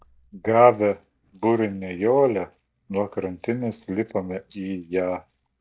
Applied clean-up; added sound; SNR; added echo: neural mask model DeepFilterNet 3.